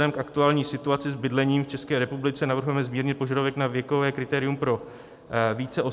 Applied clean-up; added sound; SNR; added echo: none; none; none; none.